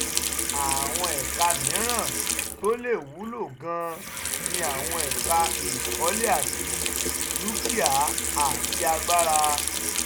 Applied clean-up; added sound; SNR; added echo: none; Sink (filling or washing) / Water tap, faucet; -1 dB; none.